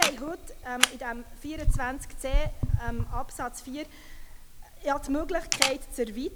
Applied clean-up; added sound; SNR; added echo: none; Camera; -4 dB; none.